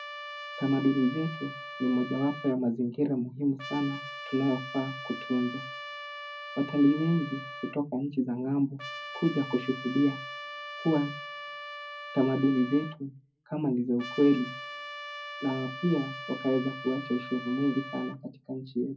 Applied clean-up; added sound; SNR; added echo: none; Trumpet; 12 dB; reverberation time 0.4 s.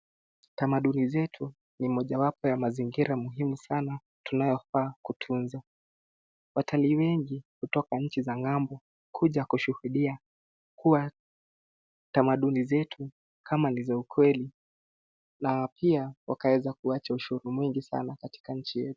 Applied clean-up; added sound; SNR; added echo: none; none; none; none.